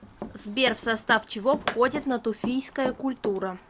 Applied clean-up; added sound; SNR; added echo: none; Run; 10 dB; none.